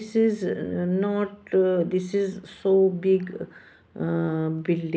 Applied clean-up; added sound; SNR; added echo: none; none; none; none.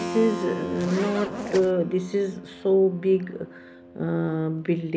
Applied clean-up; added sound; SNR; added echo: none; Keyboard (musical) + Zipper (clothing); 11 dB; none.